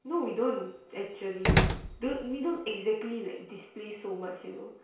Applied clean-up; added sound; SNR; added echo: none; Slam; -4 dB; reverberation time 0.6 s.